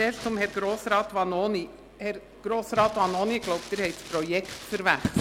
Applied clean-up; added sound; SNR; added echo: none; Crumpling, crinkling; 11 dB; none.